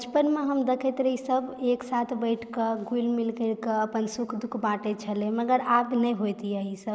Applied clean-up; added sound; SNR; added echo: neural mask model Resemble Enhance denoiser.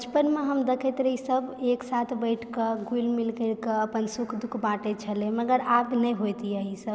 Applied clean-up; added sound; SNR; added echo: none; none; none; none.